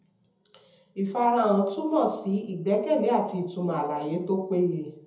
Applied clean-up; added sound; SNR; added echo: none; none; none; reverberation time 0.7 s.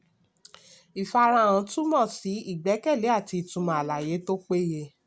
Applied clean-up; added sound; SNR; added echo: none; none; none; none.